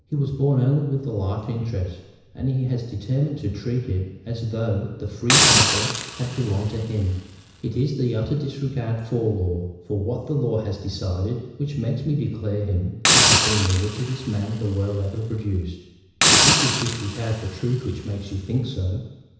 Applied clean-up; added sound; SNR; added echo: none; Hiss; -3 dB; reverberation time 1.0 s.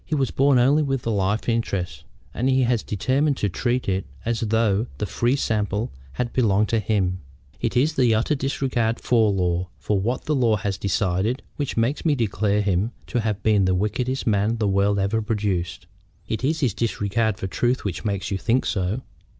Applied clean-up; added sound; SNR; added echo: none; none; none; none.